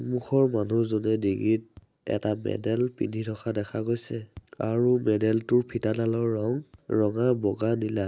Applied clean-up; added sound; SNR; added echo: none; none; none; none.